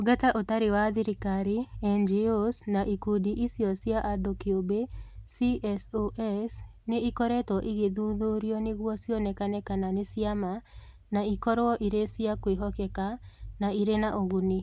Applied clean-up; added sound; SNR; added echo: none; none; none; none.